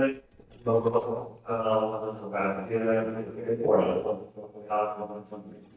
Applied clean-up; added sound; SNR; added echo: neural mask model DeepFilterNet 3.